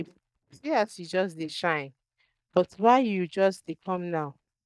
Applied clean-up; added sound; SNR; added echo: neural mask model DeepFilterNet 3.